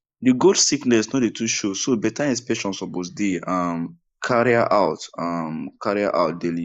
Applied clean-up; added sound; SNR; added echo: neural mask model Resemble Enhance denoiser.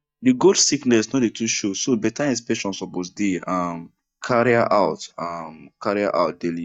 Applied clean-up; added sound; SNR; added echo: neural mask model DeepFilterNet 3.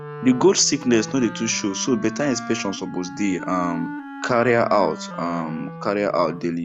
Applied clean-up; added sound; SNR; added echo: none; Wind instrument, woodwind instrument; 12 dB; none.